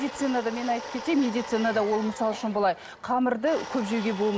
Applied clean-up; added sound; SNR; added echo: none; Domestic sounds, home sounds; 13 dB; none.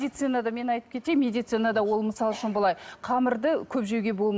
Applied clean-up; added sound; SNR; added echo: none; none; none; none.